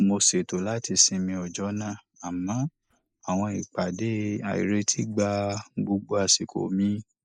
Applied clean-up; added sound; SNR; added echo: neural mask model Resemble Enhance denoiser.